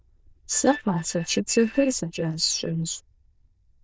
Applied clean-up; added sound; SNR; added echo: neural diffusion model UNIVERSE++.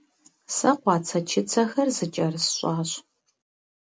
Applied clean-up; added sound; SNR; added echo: none; none; none; none.